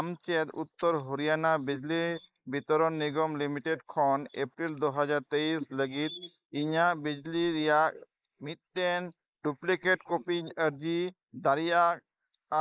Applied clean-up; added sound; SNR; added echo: neural mask model Resemble Enhance denoiser.